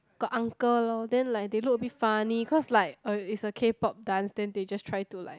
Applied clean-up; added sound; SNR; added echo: none; none; none; none.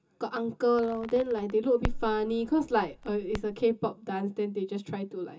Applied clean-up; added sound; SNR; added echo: none; Crackle; 9 dB; reverberation time 0.2 s.